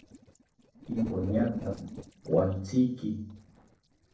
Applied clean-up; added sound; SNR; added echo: neural separator model SepFormer DNS4.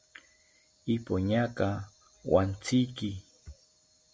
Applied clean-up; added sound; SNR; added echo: none; none; none; none.